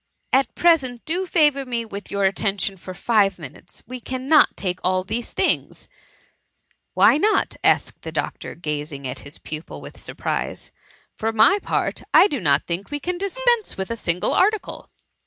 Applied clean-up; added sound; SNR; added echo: none; Bowed string instrument; 17 dB; none.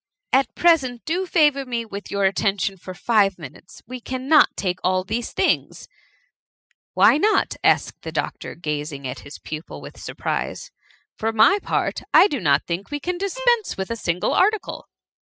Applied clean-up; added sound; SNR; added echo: classical method spectral subtraction.